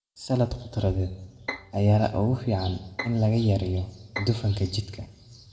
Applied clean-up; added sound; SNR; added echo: none; Bowed string instrument; 15 dB; reverberation time 1.1 s.